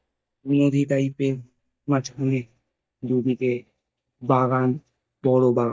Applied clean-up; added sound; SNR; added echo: neural mask model DeepFilterNet 3.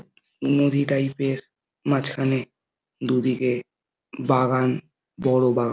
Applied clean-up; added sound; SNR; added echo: none; none; none; none.